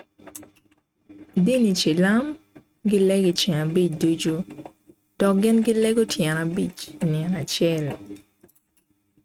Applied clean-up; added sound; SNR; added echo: neural mask model RNNoise.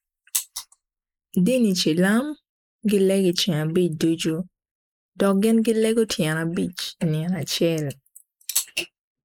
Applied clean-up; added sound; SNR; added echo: neural mask model Resemble Enhance denoiser.